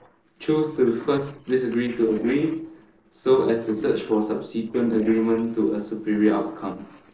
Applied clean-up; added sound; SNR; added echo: neural separator model SepFormer DNS4.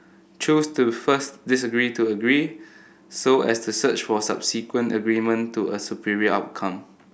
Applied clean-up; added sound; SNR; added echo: none; none; none; none.